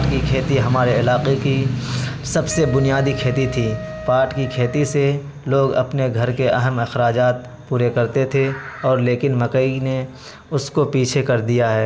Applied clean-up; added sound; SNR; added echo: none; Wind instrument, woodwind instrument; 15 dB; none.